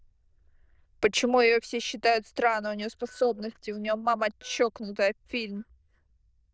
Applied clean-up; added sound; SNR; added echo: neural diffusion model UNIVERSE++.